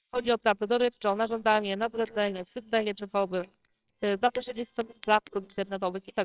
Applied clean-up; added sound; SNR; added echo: neural separator model SepFormer WHAMR!.